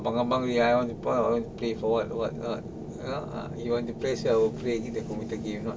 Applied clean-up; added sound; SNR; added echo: none; none; none; none.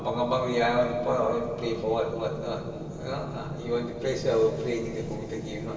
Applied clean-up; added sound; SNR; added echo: none; none; none; reverberation time 1.9 s.